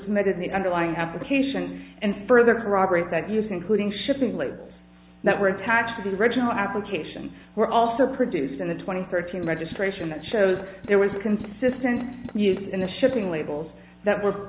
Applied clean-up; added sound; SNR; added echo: none; Tools; 17 dB; none.